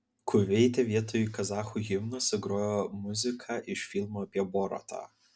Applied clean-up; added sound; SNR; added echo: none; none; none; none.